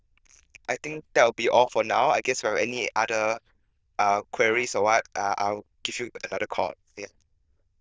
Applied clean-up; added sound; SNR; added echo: neural diffusion model UNIVERSE++.